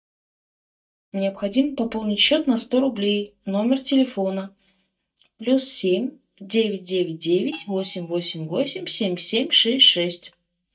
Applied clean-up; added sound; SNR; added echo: neural mask model DeepFilterNet 3.